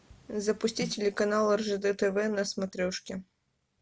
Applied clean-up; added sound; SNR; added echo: none; Snare drum; 15 dB; none.